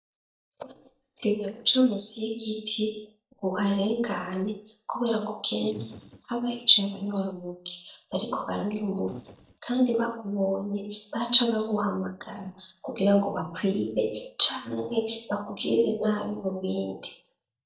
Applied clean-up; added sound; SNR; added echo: neural mask model DeepFilterNet 3.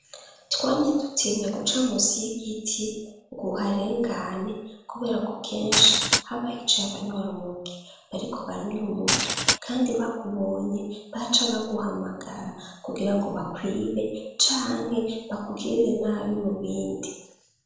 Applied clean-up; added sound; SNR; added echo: none; Glass; -1 dB; reverberation time 0.7 s.